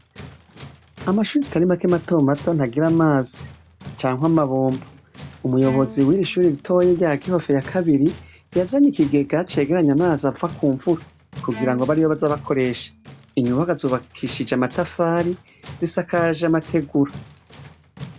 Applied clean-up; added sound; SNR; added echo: none; Tools + Bowed string instrument; 18 dB; none.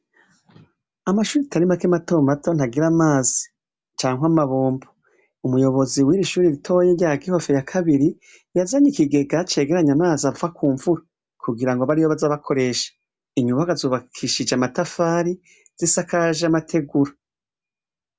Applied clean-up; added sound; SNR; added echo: none; none; none; none.